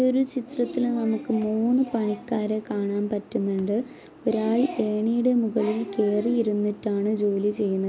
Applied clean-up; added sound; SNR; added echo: none; none; none; none.